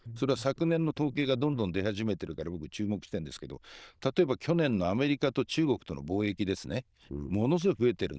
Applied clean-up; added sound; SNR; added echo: neural diffusion model UNIVERSE++.